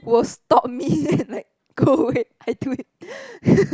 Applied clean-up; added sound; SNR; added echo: none; none; none; none.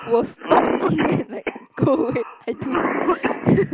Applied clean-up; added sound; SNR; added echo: none; Cough; 3 dB; none.